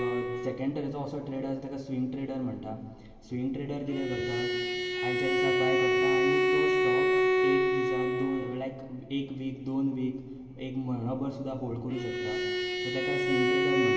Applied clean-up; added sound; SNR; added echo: none; Bowed string instrument; -4 dB; reverberation time 2.4 s.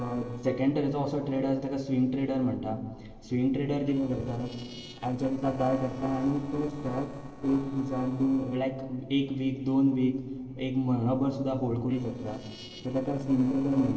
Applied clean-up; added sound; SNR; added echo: neural separator model SepFormer DNS4.